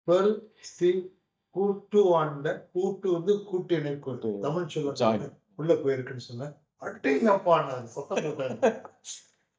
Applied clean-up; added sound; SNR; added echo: neural mask model DeepFilterNet 3.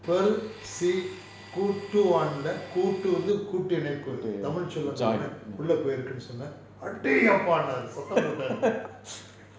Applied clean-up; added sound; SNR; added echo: none; Domestic sounds, home sounds; 20 dB; reverberation time 2.5 s.